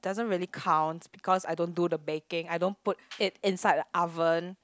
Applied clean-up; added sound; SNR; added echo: none; none; none; none.